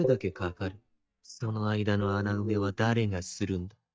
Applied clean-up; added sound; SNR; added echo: neural mask model DeepFilterNet 3.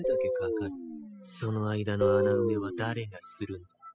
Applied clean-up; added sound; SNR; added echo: classical method spectral subtraction.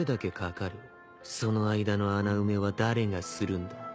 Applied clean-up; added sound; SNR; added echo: none; none; none; none.